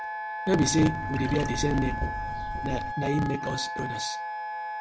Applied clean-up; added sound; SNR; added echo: none; Wind instrument, woodwind instrument + Trickle, dribble / Chirp, tweet; 3 dB; none.